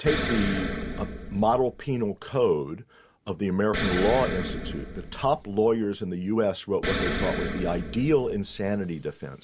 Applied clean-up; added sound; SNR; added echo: none; Explosion; 5 dB; none.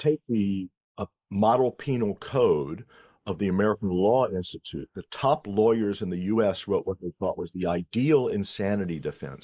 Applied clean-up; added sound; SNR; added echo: neural mask model Resemble Enhance denoiser.